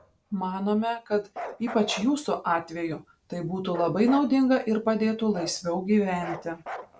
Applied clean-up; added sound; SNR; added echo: none; Bark; 15 dB; none.